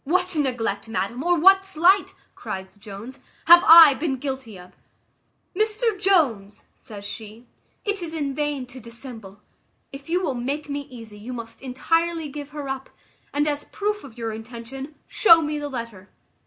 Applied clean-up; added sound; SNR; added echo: none; none; none; none.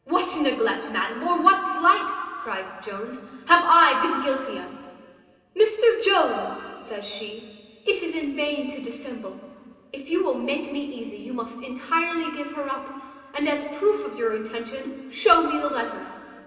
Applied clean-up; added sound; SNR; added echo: none; none; none; reverberation time 2.5 s.